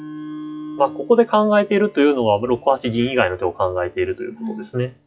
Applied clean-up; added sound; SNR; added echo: classical method log-MMSE.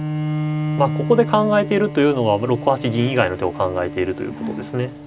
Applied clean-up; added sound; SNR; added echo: none; Bowed string instrument; 7 dB; none.